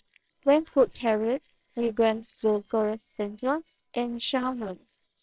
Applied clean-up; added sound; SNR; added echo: neural separator model SepFormer WHAMR!.